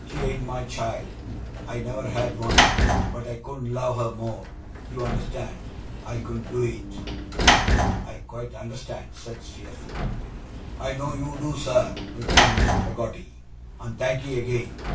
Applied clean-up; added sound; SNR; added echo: none; Sliding door / Slam; -4 dB; reverberation time 0.2 s.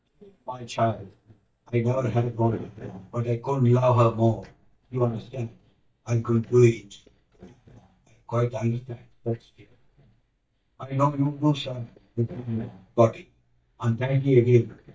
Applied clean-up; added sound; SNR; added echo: neural mask model DeepFilterNet 3.